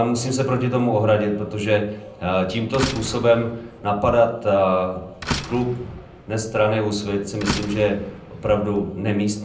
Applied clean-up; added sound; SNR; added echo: none; Slam; 12 dB; reverberation time 0.6 s.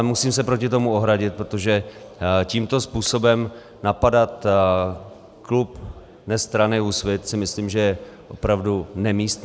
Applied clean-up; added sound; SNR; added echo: none; none; none; none.